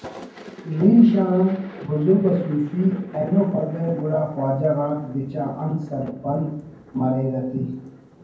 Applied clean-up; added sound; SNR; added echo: none; Thunder; 19 dB; reverberation time 0.9 s.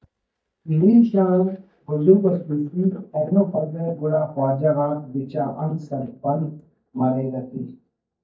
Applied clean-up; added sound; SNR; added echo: neural mask model DeepFilterNet 3.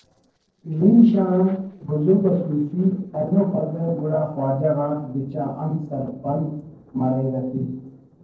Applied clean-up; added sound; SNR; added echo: neural separator model SepFormer DNS4.